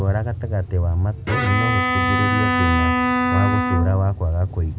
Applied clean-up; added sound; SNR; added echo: none; Bowed string instrument; 1 dB; none.